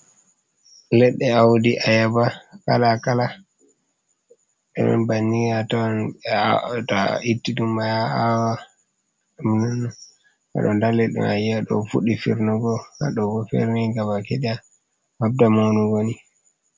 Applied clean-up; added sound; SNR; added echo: none; none; none; none.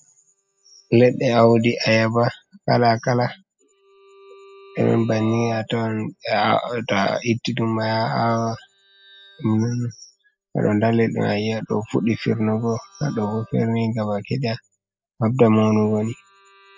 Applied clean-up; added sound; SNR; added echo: classical method spectral subtraction.